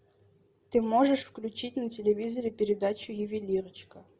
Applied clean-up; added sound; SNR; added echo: none; none; none; none.